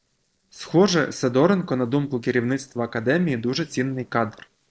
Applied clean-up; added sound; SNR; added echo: neural separator model SepFormer DNS4.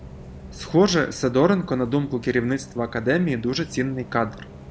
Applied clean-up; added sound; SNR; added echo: none; Bus; 17 dB; none.